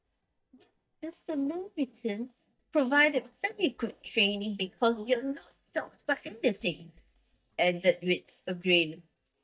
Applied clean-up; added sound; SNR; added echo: neural mask model DeepFilterNet 3.